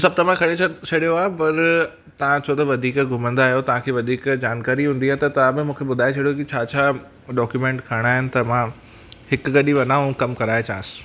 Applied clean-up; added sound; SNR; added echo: none; none; none; none.